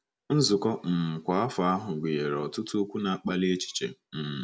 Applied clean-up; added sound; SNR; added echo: none; none; none; none.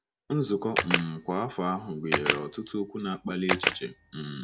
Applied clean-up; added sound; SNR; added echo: none; Camera; -1 dB; none.